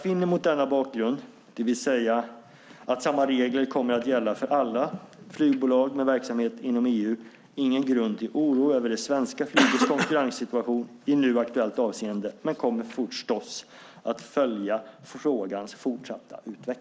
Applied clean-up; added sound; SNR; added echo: none; none; none; none.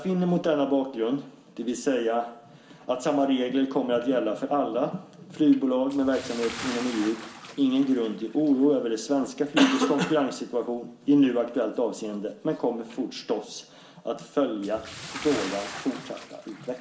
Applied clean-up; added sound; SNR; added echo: none; Bathtub (filling or washing) / Splash, splatter; 19 dB; reverberation time 0.6 s.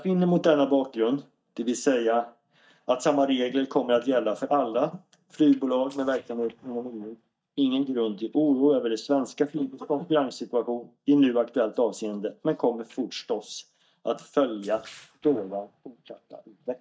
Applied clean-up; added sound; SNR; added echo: neural mask model DeepFilterNet 3.